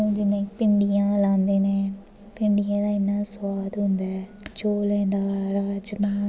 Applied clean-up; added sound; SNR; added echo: none; none; none; none.